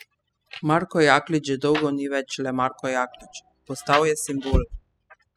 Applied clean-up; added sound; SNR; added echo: classical method spectral subtraction.